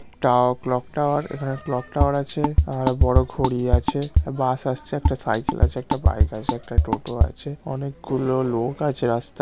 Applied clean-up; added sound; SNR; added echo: none; Drum kit; -3 dB; none.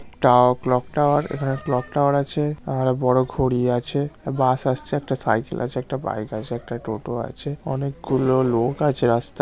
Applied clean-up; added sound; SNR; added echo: none; none; none; none.